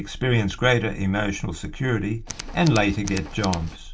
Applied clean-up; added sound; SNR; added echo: none; Tools; 12 dB; reverberation time 0.2 s.